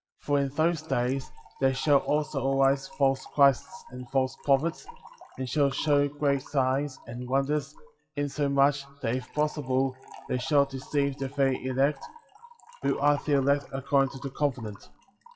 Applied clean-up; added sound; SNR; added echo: classical method WPE with log-MMSE.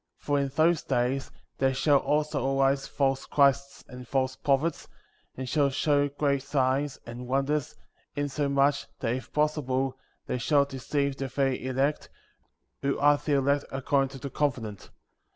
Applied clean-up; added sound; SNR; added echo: none; none; none; none.